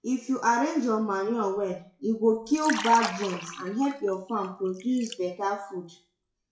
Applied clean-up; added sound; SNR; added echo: classical method WPE with log-MMSE.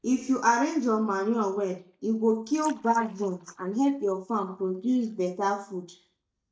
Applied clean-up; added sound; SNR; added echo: neural mask model DeepFilterNet 3.